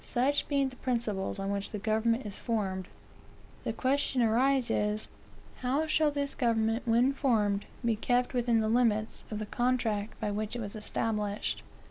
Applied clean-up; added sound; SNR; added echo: none; none; none; none.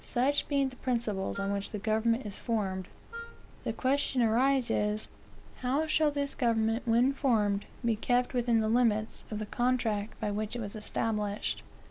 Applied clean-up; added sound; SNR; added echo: none; Wind instrument, woodwind instrument; 17 dB; none.